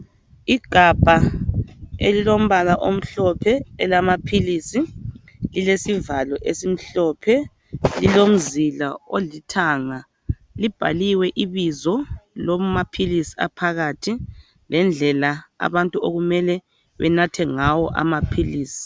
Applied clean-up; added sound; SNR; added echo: none; none; none; none.